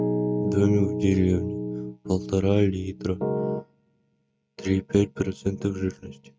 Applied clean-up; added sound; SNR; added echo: neural mask model RNNoise.